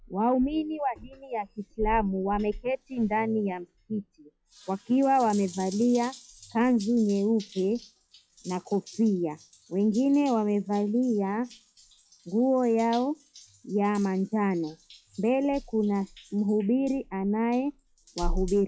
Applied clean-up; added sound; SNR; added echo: classical method log-MMSE.